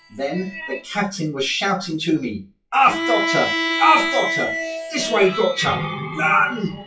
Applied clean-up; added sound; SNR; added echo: classical method WPE with log-MMSE.